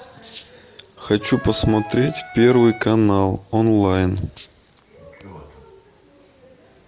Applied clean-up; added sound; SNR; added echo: none; Wind instrument, woodwind instrument; 13 dB; none.